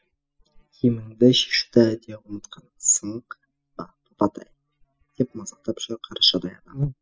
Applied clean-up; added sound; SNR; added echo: classical method spectral subtraction.